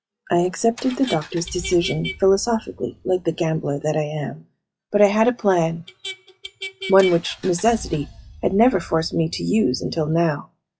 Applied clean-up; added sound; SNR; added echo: classical method log-MMSE.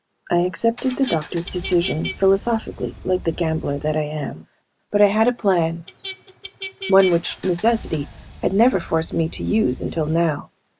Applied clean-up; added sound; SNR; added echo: none; Motor vehicle (road) + Engine; 15 dB; none.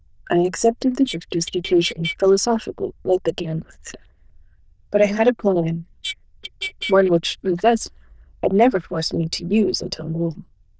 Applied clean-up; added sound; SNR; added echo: neural diffusion model UNIVERSE++.